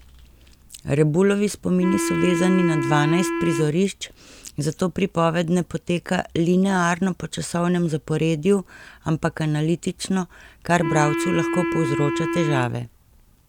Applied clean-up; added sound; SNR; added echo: none; Wind instrument, woodwind instrument; 3 dB; none.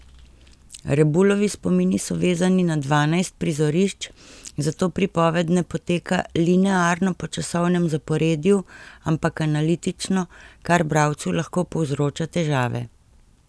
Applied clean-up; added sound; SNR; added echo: none; none; none; none.